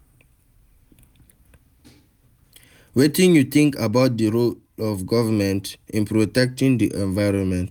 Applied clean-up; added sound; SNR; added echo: none; none; none; none.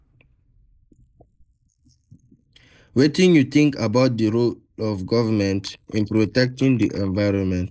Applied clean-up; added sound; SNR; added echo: neural mask model Resemble Enhance denoiser.